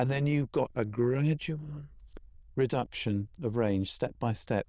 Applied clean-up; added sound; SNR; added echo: neural diffusion model UNIVERSE++.